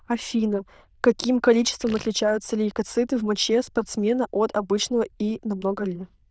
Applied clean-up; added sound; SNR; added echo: neural diffusion model UNIVERSE++.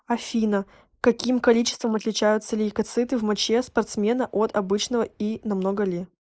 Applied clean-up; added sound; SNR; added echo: neural mask model Resemble Enhance denoiser.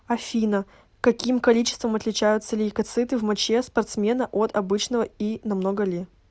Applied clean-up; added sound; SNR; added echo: none; none; none; none.